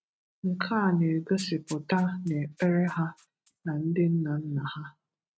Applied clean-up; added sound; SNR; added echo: neural mask model RNNoise.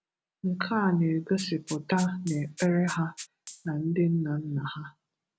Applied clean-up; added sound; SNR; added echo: none; Rattle (instrument); 18 dB; none.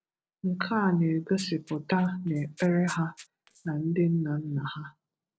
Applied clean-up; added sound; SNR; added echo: neural separator model SepFormer DNS4.